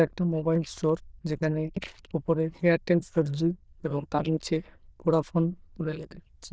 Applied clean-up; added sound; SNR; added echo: neural diffusion model UNIVERSE++.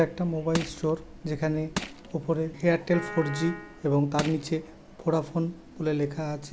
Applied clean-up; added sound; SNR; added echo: none; Crushing + Piano; 9 dB; none.